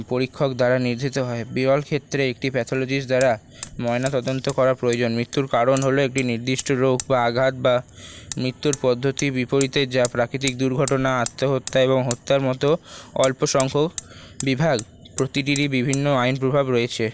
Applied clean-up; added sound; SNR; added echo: none; Hammer; 17 dB; none.